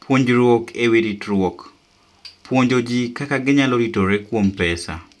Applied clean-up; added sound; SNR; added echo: none; none; none; none.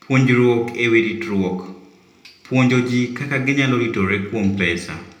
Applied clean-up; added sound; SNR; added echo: none; none; none; reverberation time 0.7 s.